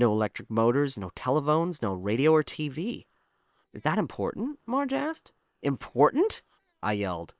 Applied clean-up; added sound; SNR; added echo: neural separator model SepFormer WHAM!.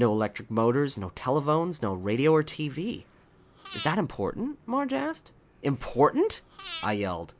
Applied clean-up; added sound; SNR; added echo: none; Breathing; 17 dB; none.